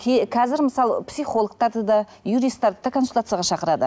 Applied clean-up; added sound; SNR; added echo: none; none; none; none.